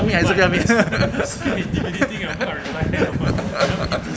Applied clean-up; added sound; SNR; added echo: none; none; none; none.